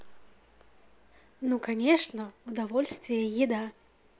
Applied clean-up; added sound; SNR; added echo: none; none; none; none.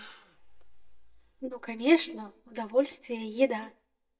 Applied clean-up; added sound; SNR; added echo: neural mask model DeepFilterNet 3.